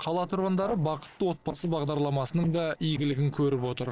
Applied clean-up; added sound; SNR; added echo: neural separator model SepFormer DNS4.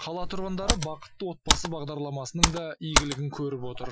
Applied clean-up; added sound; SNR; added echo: classical method Wiener filter.